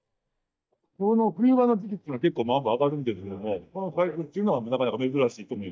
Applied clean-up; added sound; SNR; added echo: neural mask model DeepFilterNet 3.